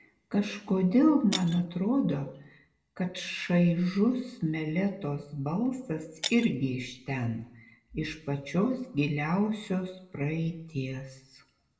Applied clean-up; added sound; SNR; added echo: none; Shatter; 16 dB; reverberation time 0.8 s.